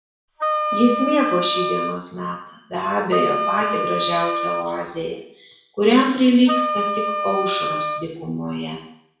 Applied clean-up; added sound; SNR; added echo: none; Wind instrument, woodwind instrument; 3 dB; reverberation time 0.6 s.